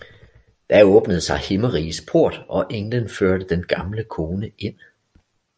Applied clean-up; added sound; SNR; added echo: none; none; none; none.